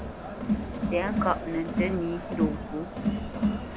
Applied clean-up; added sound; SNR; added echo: none; Crowd; -2 dB; none.